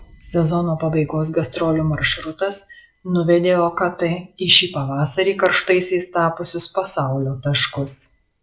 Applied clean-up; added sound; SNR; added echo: none; none; none; none.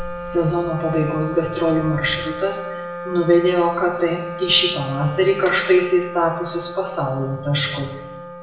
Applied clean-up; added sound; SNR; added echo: none; Wind instrument, woodwind instrument; 10 dB; reverberation time 0.8 s.